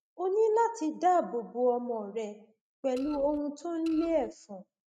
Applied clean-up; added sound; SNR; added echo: neural mask model RNNoise.